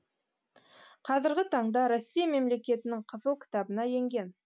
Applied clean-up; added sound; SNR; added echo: none; none; none; none.